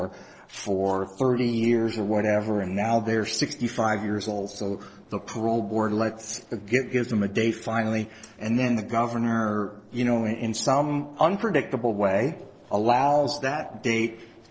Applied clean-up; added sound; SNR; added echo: neural separator model SepFormer DNS4.